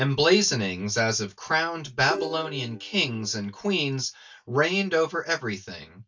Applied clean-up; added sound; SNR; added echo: neural mask model DeepFilterNet 3.